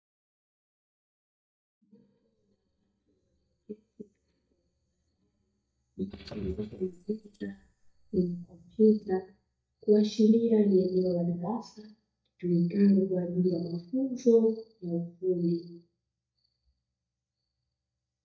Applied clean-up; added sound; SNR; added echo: neural mask model DeepFilterNet 3.